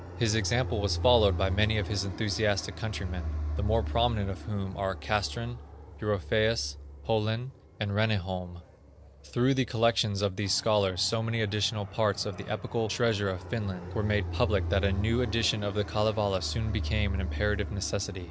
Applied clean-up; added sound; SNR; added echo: none; Fixed-wing aircraft, airplane; 7 dB; none.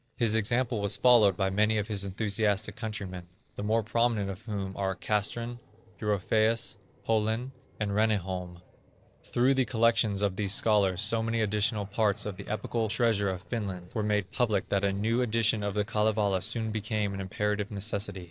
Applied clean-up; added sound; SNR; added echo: neural separator model SepFormer DNS4.